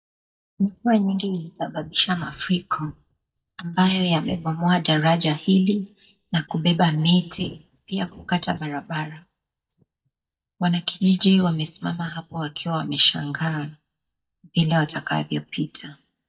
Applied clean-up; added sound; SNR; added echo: neural mask model DeepFilterNet 3.